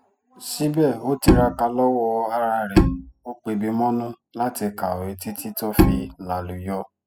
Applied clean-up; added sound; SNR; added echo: classical method spectral subtraction.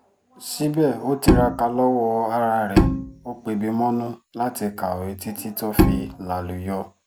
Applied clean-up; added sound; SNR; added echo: none; Bowed string instrument; -2 dB; none.